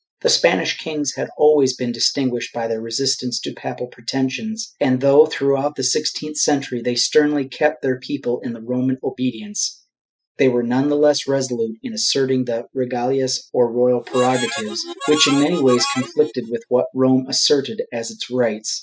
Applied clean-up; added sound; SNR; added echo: classical method spectral subtraction.